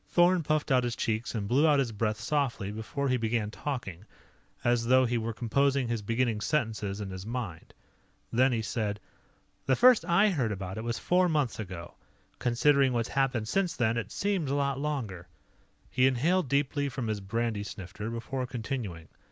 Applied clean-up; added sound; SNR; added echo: none; none; none; none.